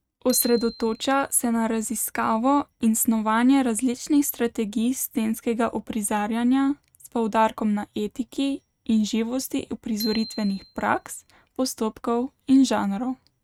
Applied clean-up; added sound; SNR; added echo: neural mask model RNNoise.